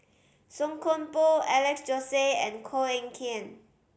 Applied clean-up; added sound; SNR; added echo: none; none; none; none.